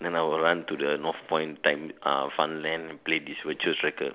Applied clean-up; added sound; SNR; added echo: none; none; none; none.